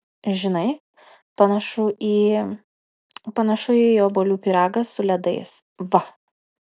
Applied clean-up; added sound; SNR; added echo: none; none; none; none.